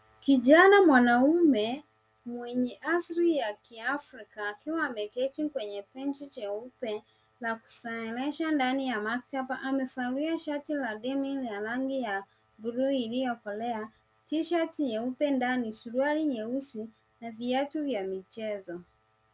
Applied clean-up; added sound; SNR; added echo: none; none; none; none.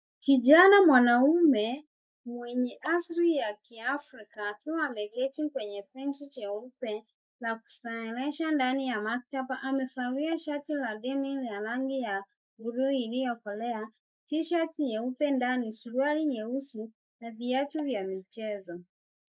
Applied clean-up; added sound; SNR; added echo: neural mask model Resemble Enhance denoiser.